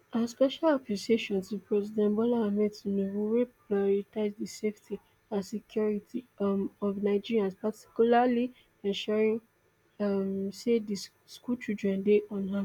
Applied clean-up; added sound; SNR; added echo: none; none; none; none.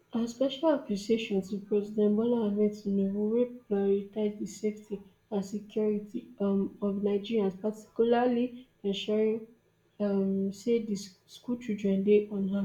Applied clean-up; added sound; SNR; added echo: none; none; none; reverberation time 0.4 s.